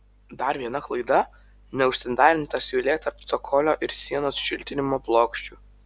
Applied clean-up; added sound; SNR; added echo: none; none; none; none.